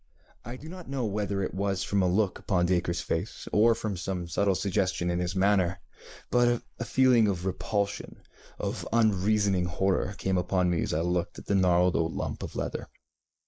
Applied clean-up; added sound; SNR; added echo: neural mask model Resemble Enhance denoiser.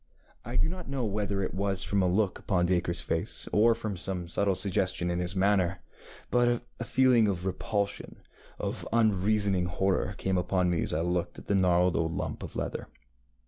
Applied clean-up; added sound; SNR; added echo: none; none; none; none.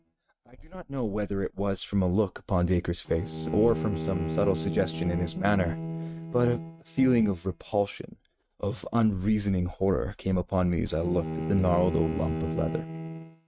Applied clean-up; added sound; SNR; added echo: neural mask model RNNoise.